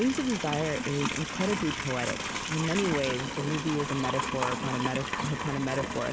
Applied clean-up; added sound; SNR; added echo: none; Livestock, farm animals, working animals; 3 dB; none.